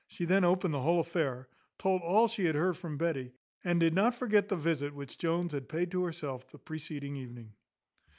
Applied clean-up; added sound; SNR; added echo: none; none; none; none.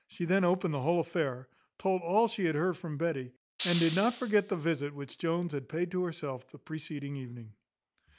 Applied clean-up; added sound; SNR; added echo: none; Hiss; 5 dB; none.